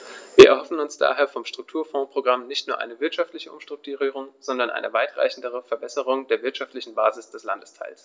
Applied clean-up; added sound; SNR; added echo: none; none; none; none.